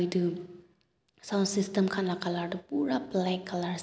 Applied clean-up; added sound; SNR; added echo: none; none; none; none.